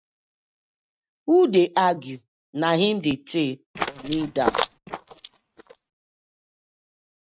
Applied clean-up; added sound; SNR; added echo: neural mask model RNNoise.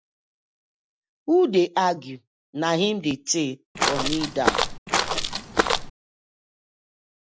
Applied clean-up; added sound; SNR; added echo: none; Walk, footsteps; -3 dB; none.